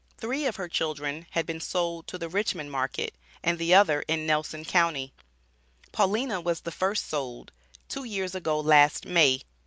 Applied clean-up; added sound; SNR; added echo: none; none; none; none.